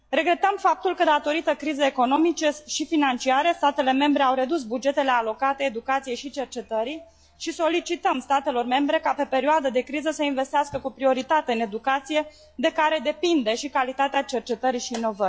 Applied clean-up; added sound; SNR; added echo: classical method log-MMSE.